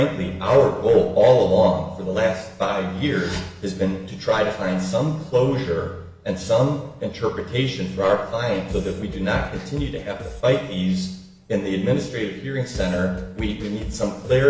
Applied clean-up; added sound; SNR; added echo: none; Drum kit; 12 dB; reverberation time 0.8 s.